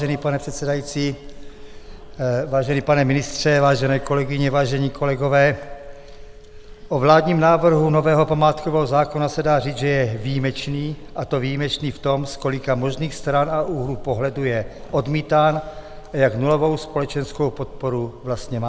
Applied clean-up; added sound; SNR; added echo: none; Telephone; 16 dB; none.